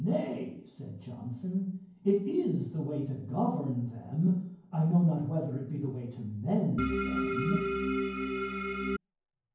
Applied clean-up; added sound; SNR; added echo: none; Organ; 0 dB; reverberation time 0.9 s.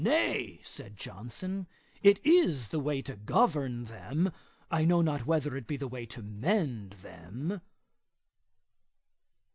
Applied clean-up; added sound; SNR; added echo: none; none; none; none.